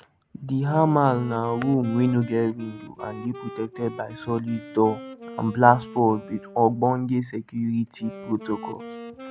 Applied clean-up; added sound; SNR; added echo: none; Wind instrument, woodwind instrument; 16 dB; none.